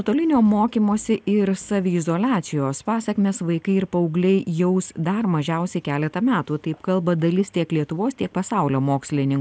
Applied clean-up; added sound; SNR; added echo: none; none; none; none.